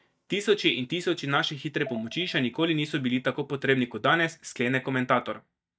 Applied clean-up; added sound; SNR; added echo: neural mask model DeepFilterNet 3.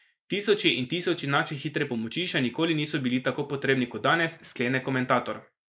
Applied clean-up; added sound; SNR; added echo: neural mask model Resemble Enhance denoiser.